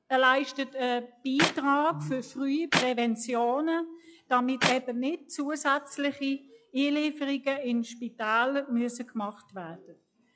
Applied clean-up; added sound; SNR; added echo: classical method log-MMSE.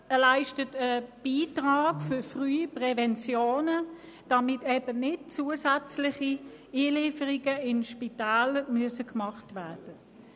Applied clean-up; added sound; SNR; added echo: none; none; none; none.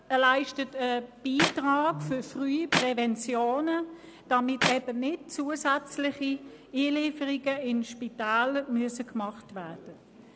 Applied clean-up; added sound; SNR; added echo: none; Clapping; 4 dB; none.